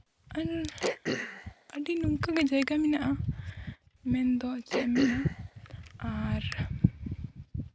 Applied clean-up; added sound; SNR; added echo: none; Cough; 8 dB; none.